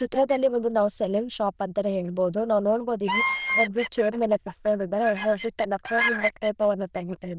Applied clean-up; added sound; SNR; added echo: neural diffusion model UNIVERSE++.